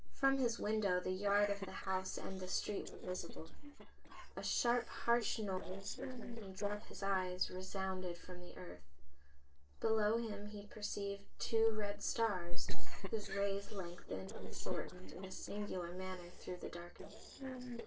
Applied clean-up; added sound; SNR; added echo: neural separator model SepFormer DNS4.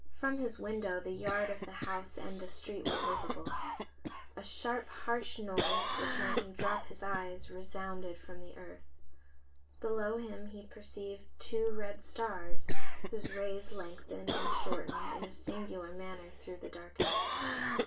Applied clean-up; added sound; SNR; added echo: none; Cough; 11 dB; reverberation time 0.2 s.